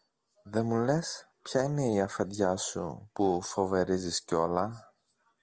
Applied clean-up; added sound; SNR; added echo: none; none; none; none.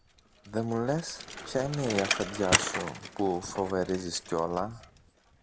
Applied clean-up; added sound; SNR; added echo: none; Bicycle; 4 dB; none.